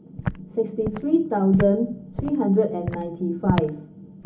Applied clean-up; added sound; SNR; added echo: none; Walk, footsteps; 8 dB; reverberation time 0.3 s.